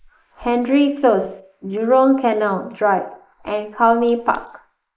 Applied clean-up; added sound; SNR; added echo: neural mask model Resemble Enhance denoiser.